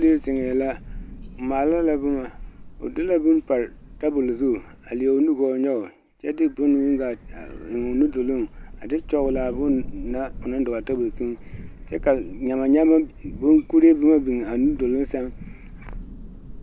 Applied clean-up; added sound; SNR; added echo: none; Thunder / Rain; 14 dB; none.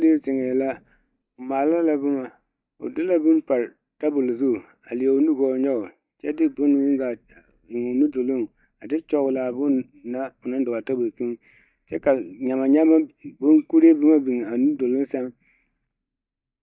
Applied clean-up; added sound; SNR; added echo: neural mask model DeepFilterNet 3.